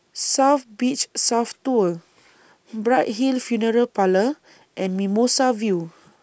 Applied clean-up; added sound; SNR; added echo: none; none; none; none.